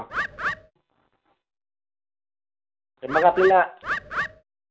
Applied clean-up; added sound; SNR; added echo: none; Bird; 3 dB; reverberation time 0.3 s.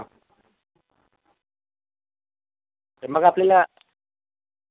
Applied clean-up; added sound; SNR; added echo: none; none; none; none.